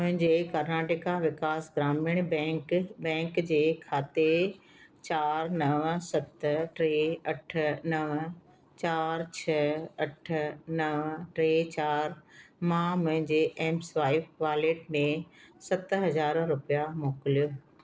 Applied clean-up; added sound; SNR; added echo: neural separator model SepFormer DNS4.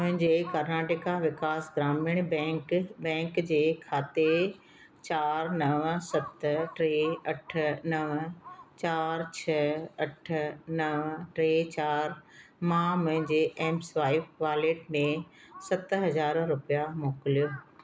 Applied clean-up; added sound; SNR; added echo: none; Crow; 20 dB; none.